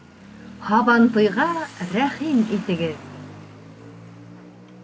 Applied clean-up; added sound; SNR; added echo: none; Motorcycle / Accelerating, revving, vroom; 16 dB; none.